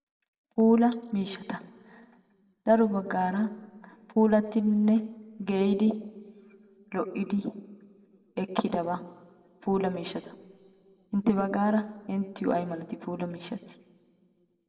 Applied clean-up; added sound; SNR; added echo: none; none; none; reverberation time 1.2 s.